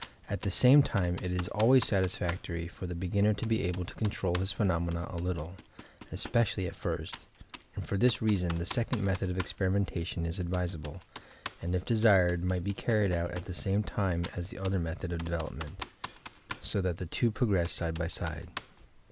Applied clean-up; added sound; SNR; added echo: none; Computer keyboard; 18 dB; none.